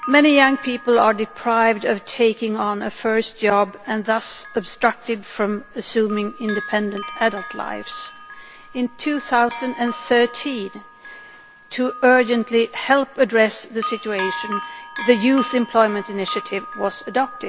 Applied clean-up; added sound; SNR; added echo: none; Bell; 14 dB; none.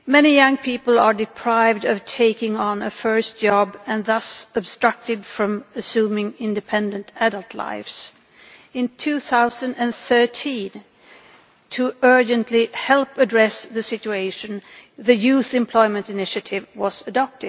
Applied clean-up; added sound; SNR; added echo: none; none; none; none.